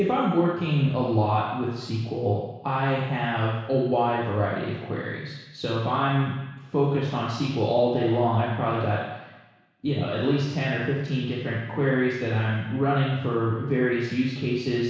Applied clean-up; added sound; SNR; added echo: none; none; none; reverberation time 1.1 s.